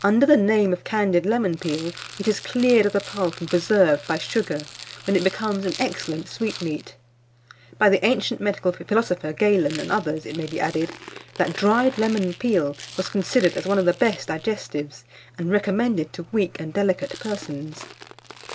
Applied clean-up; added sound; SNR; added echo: none; Rattle; 18 dB; none.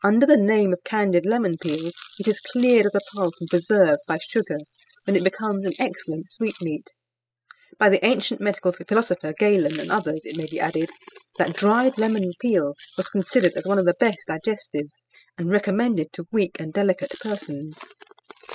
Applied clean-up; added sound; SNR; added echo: classical method spectral subtraction.